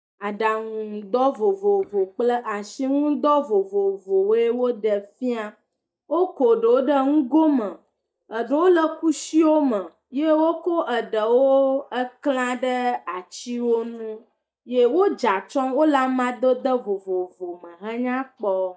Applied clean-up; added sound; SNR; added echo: neural mask model DeepFilterNet 3.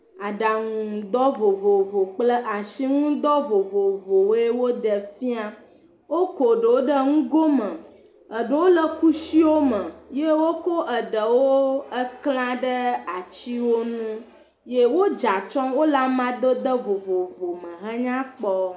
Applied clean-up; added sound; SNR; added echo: none; none; none; none.